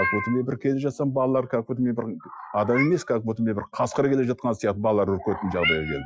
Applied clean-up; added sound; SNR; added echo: classical method Wiener filter.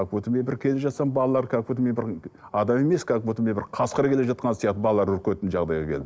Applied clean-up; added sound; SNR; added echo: none; none; none; none.